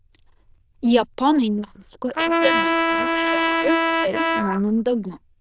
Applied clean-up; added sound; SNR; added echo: neural diffusion model UNIVERSE++.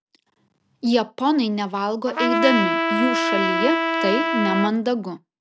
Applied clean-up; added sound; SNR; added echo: none; Trumpet; -1 dB; none.